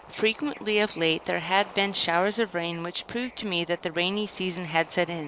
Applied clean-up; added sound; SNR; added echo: none; Bird / Ocean; 19 dB; none.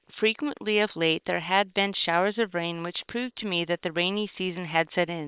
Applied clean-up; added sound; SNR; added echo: neural separator model SepFormer WHAM!.